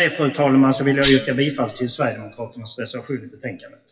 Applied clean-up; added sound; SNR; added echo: classical method WPE with log-MMSE.